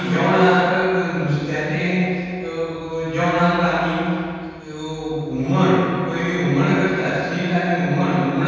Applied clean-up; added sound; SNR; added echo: none; none; none; reverberation time 2.1 s.